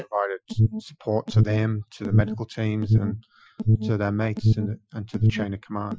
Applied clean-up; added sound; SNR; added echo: classical method Wiener filter.